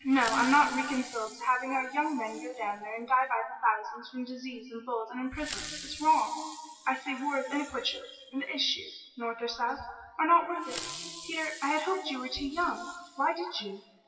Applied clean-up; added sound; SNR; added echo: classical method WPE with log-MMSE.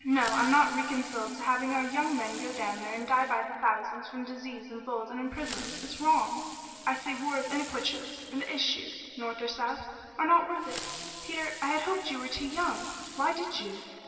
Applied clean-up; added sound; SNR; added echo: none; Fireworks; 14 dB; reverberation time 2.6 s.